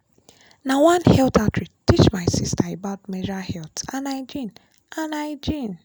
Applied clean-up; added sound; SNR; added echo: none; none; none; none.